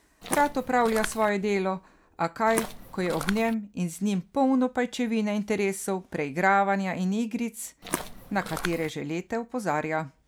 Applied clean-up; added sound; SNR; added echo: none; Walk, footsteps; 8 dB; none.